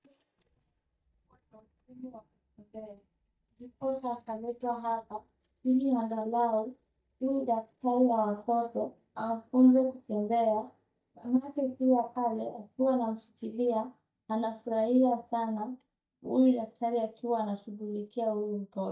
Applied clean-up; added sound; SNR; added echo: neural mask model DeepFilterNet 3.